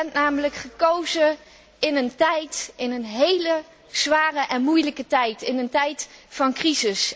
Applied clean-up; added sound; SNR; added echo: none; none; none; none.